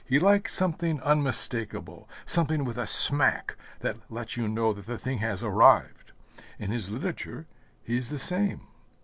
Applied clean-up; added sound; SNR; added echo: none; none; none; none.